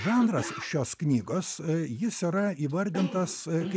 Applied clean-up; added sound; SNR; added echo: none; Cough; 13 dB; none.